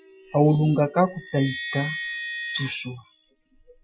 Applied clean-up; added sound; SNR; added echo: classical method Wiener filter.